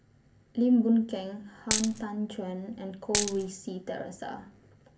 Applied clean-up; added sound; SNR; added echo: none; Coin (dropping); -1 dB; reverberation time 0.3 s.